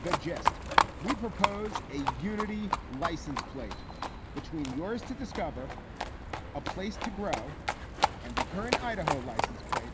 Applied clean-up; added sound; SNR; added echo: none; Livestock, farm animals, working animals; -4 dB; none.